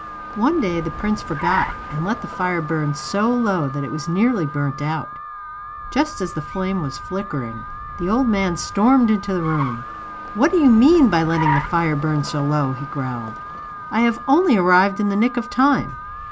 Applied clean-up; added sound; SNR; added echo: none; Alarm + Car; 10 dB; none.